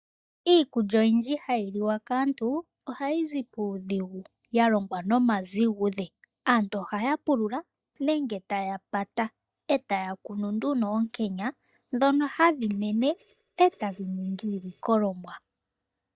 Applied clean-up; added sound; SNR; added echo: neural mask model DeepFilterNet 3.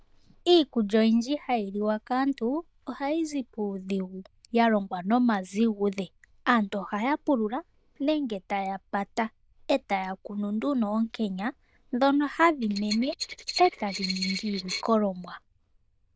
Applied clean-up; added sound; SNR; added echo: neural diffusion model UNIVERSE++.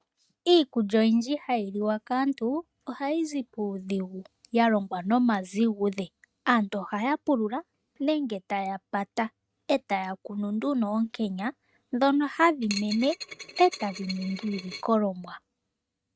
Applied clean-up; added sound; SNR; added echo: neural mask model RNNoise.